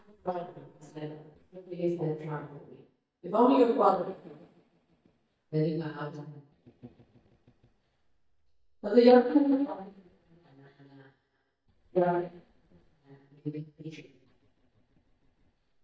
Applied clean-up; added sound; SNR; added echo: neural mask model DeepFilterNet 3.